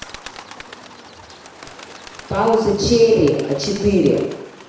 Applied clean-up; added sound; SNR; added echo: none; Bird; 19 dB; reverberation time 1.0 s.